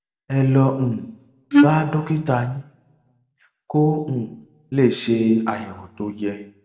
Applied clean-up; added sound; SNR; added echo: none; Wind instrument, woodwind instrument; -5 dB; reverberation time 0.7 s.